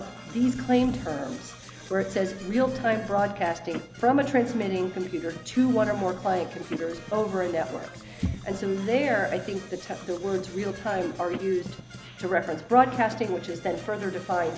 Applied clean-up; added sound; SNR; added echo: none; Brass instrument / Percussion + Telephone; 16 dB; none.